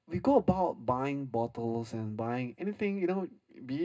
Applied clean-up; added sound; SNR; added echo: none; none; none; reverberation time 0.2 s.